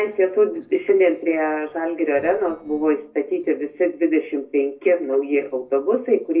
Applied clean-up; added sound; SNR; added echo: neural separator model SepFormer DNS4.